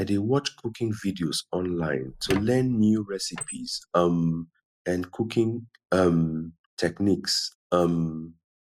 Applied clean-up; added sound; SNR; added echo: classical method spectral subtraction.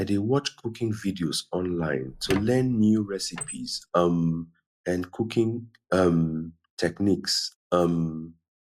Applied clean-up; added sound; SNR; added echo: classical method log-MMSE.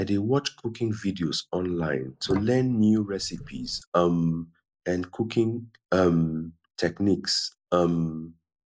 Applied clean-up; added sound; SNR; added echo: neural mask model Resemble Enhance denoiser.